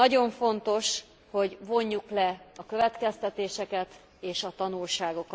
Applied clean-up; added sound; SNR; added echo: none; none; none; none.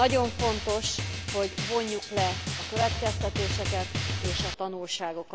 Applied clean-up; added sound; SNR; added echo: none; Drum; 2 dB; none.